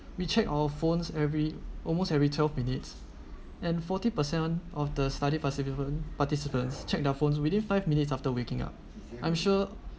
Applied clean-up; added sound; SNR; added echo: none; Dog; 18 dB; none.